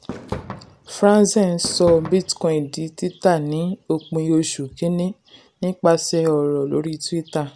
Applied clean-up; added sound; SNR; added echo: none; Fireworks; 14 dB; none.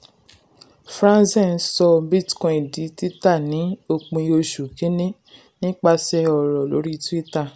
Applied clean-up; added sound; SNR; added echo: none; none; none; none.